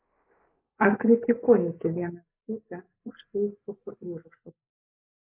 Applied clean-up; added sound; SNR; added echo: neural mask model Resemble Enhance denoiser.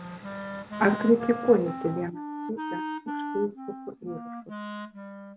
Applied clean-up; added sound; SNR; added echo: none; Wind instrument, woodwind instrument; 8 dB; none.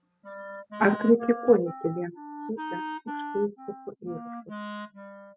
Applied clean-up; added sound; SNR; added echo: classical method spectral subtraction.